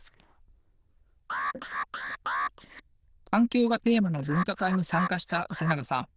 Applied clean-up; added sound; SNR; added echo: neural diffusion model UNIVERSE++.